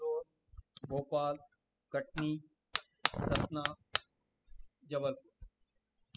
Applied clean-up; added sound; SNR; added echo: classical method spectral subtraction.